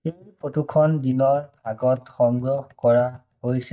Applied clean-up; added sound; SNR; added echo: neural mask model DeepFilterNet 3.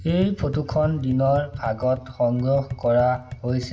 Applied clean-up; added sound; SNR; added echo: none; Tap; 11 dB; reverberation time 0.7 s.